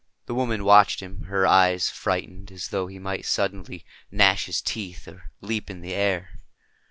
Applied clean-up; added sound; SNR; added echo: none; none; none; none.